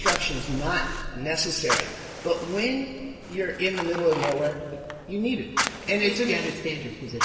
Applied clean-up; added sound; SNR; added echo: none; Fire; 6 dB; reverberation time 2.5 s.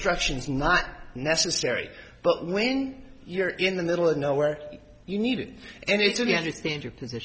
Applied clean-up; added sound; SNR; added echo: none; none; none; none.